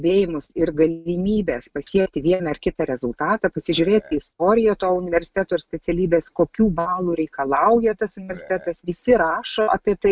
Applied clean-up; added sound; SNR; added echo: neural mask model RNNoise.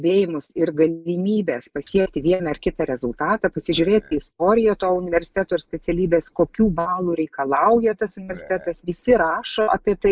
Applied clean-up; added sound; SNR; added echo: neural mask model Resemble Enhance denoiser.